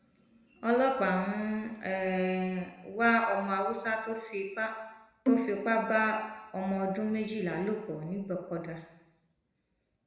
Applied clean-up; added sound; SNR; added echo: none; Bowed string instrument; 2 dB; reverberation time 1.0 s.